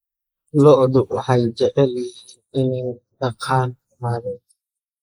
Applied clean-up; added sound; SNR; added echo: neural mask model Resemble Enhance denoiser.